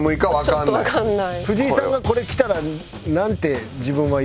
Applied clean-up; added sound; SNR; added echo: none; none; none; none.